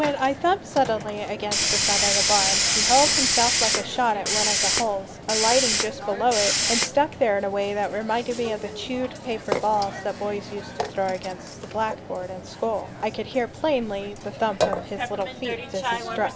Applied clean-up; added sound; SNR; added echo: none; Hiss; 1 dB; none.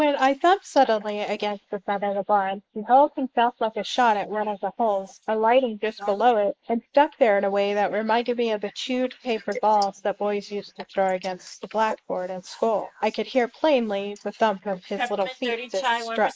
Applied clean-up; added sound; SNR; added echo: neural mask model Resemble Enhance denoiser.